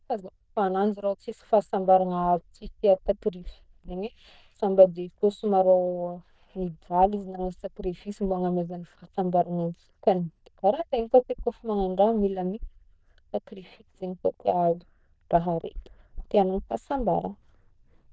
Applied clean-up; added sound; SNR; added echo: neural diffusion model UNIVERSE++.